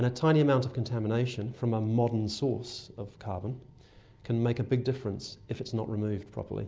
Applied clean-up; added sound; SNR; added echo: none; none; none; none.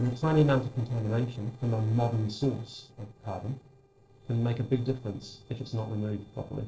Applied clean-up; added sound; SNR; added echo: neural separator model SepFormer DNS4.